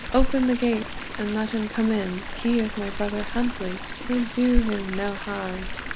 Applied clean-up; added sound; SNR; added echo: none; Chatter / Stream; 3 dB; none.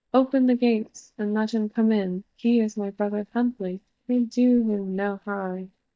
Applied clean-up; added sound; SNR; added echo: neural mask model DeepFilterNet 3.